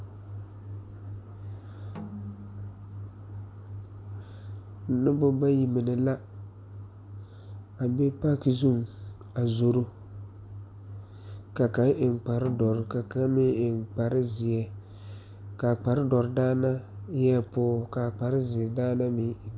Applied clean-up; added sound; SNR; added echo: none; Snare drum; 19 dB; none.